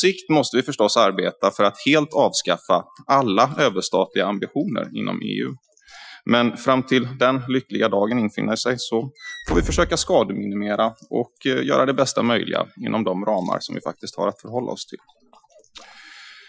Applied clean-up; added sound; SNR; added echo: classical method Wiener filter.